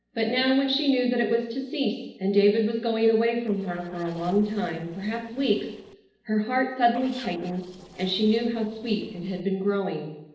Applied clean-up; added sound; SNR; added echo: neural separator model SepFormer DNS4.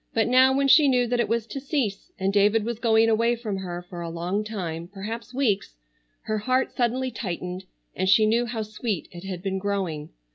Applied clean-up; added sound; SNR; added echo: none; none; none; none.